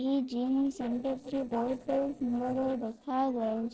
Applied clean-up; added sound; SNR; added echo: neural separator model SepFormer DNS4.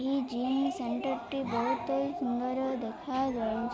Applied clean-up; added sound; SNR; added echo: none; none; none; none.